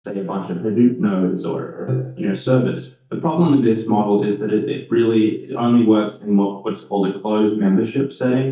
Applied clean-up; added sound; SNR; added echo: neural mask model DeepFilterNet 3.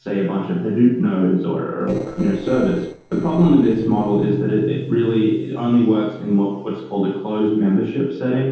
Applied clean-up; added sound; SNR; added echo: neural separator model SepFormer DNS4.